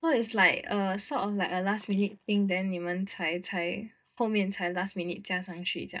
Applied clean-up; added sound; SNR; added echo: neural mask model DeepFilterNet 3.